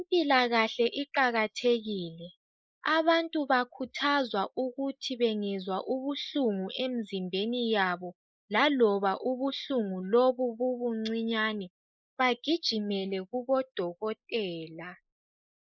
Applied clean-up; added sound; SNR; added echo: neural mask model Resemble Enhance denoiser.